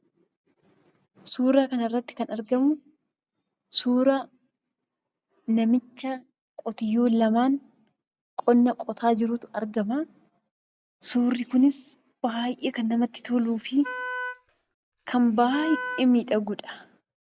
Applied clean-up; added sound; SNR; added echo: none; Wind instrument, woodwind instrument; 10 dB; none.